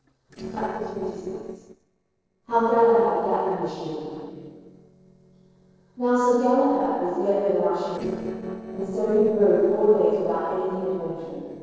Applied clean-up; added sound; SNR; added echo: neural separator model SepFormer DNS4.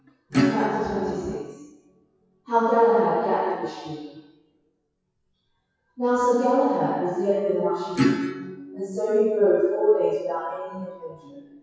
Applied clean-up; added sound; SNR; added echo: classical method WPE with log-MMSE.